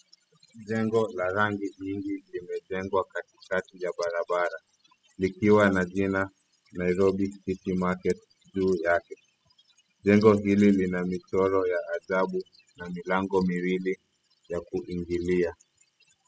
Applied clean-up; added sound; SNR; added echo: classical method spectral subtraction.